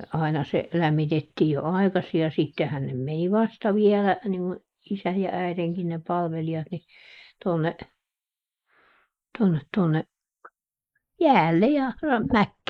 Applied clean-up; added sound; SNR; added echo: neural mask model Resemble Enhance denoiser.